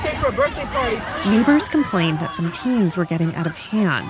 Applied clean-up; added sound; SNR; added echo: none; none; none; none.